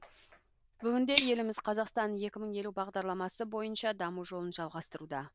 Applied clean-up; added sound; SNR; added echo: neural diffusion model UNIVERSE++.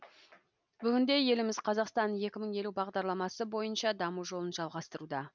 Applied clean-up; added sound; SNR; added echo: none; none; none; none.